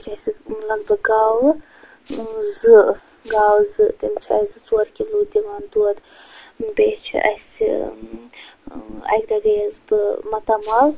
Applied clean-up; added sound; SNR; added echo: none; Rattle (instrument); 18 dB; none.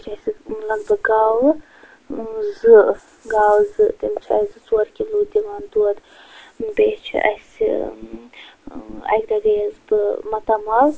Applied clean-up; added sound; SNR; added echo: none; none; none; none.